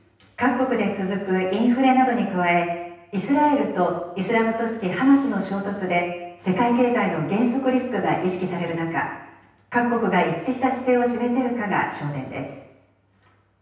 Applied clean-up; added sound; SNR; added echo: none; none; none; reverberation time 0.9 s.